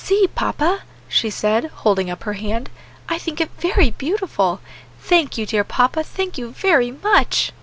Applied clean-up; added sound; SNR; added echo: none; none; none; none.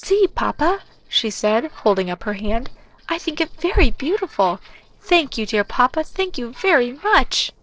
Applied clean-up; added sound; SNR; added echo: neural separator model SepFormer DNS4.